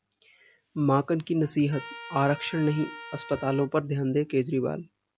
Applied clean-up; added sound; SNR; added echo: none; Trumpet; 17 dB; none.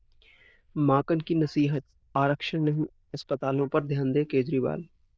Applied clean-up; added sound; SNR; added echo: neural diffusion model UNIVERSE++.